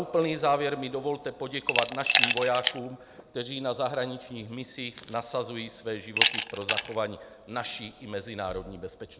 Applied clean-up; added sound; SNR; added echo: none; Glass; 2 dB; none.